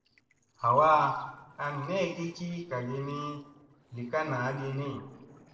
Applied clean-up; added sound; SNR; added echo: neural separator model SepFormer DNS4.